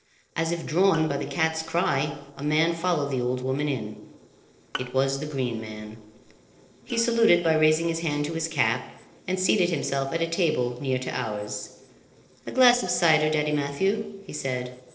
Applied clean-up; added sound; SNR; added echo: neural separator model SepFormer DNS4.